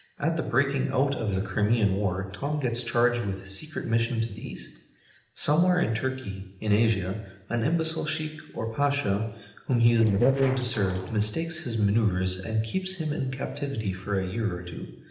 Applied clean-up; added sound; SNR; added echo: neural separator model SepFormer DNS4.